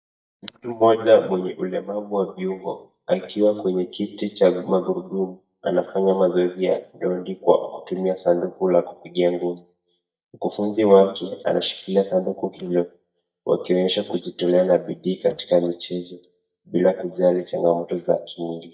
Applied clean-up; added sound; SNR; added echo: neural mask model DeepFilterNet 3.